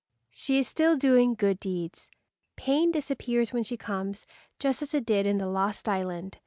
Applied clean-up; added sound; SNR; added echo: none; none; none; none.